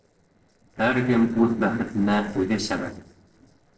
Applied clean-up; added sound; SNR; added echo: neural separator model SepFormer DNS4.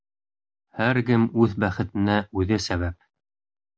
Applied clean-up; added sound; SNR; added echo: none; none; none; none.